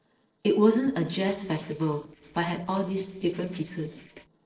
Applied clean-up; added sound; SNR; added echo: neural separator model SepFormer DNS4.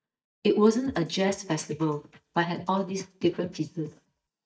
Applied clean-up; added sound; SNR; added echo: neural mask model DeepFilterNet 3.